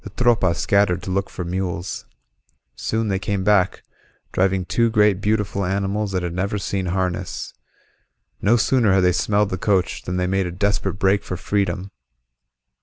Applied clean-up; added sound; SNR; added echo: none; none; none; none.